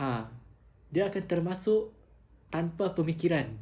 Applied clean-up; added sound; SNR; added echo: none; none; none; none.